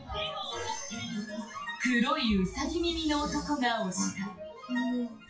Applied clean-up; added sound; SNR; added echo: classical method WPE with log-MMSE.